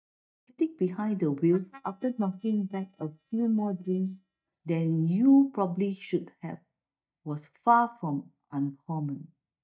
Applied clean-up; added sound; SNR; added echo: neural mask model DeepFilterNet 3.